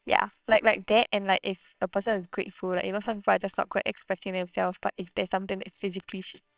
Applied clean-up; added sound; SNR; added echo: neural separator model SepFormer WHAMR!.